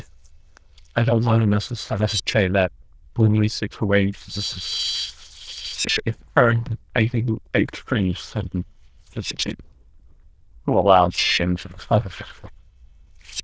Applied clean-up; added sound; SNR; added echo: neural diffusion model UNIVERSE++.